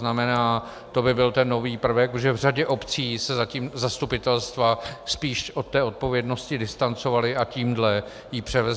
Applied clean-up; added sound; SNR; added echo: none; none; none; none.